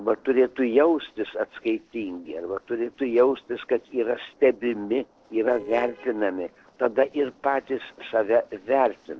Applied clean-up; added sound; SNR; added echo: neural separator model SepFormer DNS4.